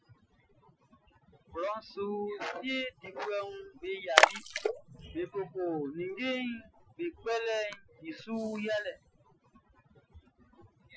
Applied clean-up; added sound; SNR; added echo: classical method Wiener filter.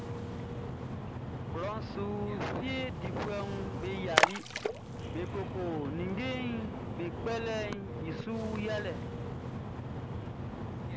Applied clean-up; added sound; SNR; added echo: none; Splash, splatter; -2 dB; none.